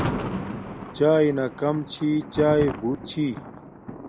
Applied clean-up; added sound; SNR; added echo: none; Thunder; 9 dB; none.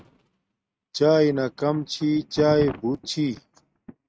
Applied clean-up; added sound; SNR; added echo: neural mask model RNNoise.